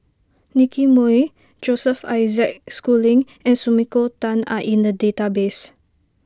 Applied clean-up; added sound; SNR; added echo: none; none; none; none.